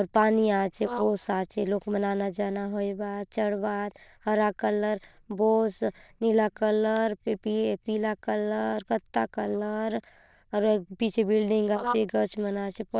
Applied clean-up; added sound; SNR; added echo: neural diffusion model UNIVERSE++.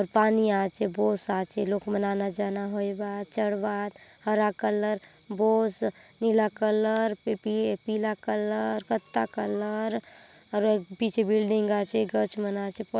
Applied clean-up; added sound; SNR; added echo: none; none; none; none.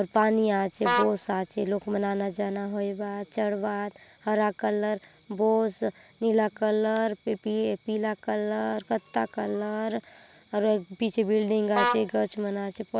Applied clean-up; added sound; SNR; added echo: none; Vehicle horn, car horn, honking; 5 dB; none.